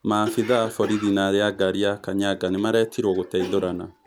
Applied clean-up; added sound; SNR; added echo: none; Cough; 16 dB; none.